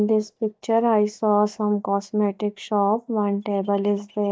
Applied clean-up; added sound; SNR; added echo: neural mask model DeepFilterNet 3.